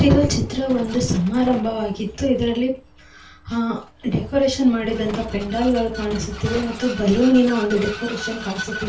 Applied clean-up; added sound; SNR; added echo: none; Vehicle; 14 dB; reverberation time 0.2 s.